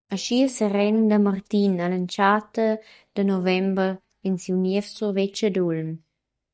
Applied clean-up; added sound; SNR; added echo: neural mask model DeepFilterNet 3.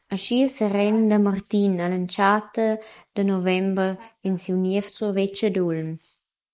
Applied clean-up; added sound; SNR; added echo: neural mask model Resemble Enhance denoiser.